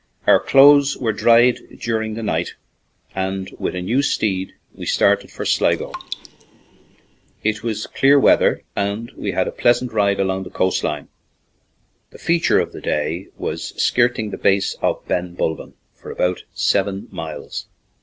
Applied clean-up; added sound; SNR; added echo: neural separator model SepFormer DNS4.